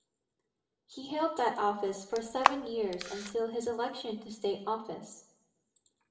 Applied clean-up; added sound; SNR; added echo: none; Camera; -2 dB; reverberation time 0.6 s.